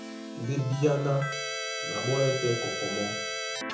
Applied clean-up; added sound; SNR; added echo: none; Keyboard (musical); 4 dB; reverberation time 0.6 s.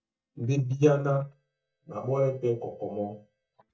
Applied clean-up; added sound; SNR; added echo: neural mask model DeepFilterNet 3.